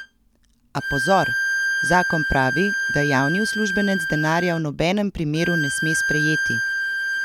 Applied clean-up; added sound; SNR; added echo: none; Bowed string instrument; 1 dB; none.